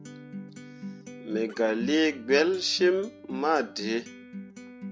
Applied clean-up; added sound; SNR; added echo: none; Acoustic guitar; 13 dB; none.